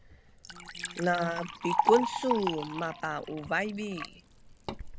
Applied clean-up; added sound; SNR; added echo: none; Liquid; 3 dB; none.